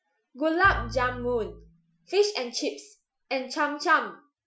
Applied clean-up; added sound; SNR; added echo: classical method Wiener filter.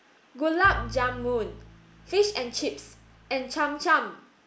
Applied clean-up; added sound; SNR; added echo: none; Bowed string instrument; 13 dB; none.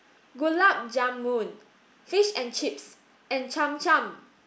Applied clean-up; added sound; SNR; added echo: none; none; none; none.